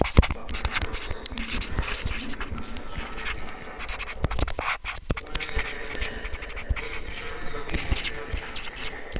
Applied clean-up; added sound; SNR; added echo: neural separator model SepFormer WHAMR!.